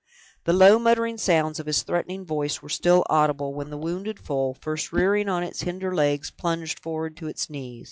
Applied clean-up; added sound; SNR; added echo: classical method log-MMSE.